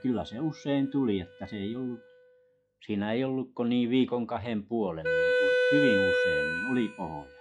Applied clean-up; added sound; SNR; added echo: classical method log-MMSE.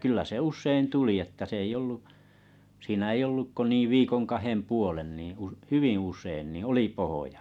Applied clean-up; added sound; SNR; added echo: none; none; none; none.